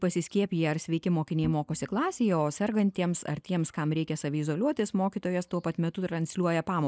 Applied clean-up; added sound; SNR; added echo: neural mask model DeepFilterNet 3.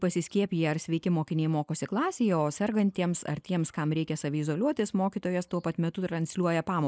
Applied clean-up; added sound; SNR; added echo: neural mask model Resemble Enhance denoiser.